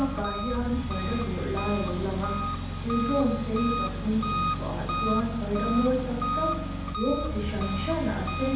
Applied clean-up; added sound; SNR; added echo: none; Engine; 1 dB; reverberation time 0.8 s.